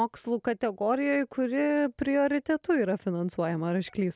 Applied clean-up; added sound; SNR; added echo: none; none; none; none.